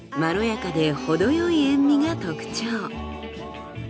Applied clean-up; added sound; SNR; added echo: none; Guitar; 18 dB; none.